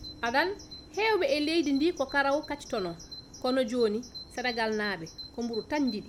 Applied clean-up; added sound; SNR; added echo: none; Bird vocalization, bird call, bird song; 16 dB; none.